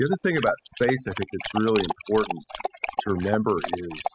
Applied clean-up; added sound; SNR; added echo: classical method spectral subtraction.